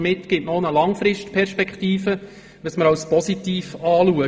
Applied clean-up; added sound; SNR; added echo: none; none; none; reverberation time 0.9 s.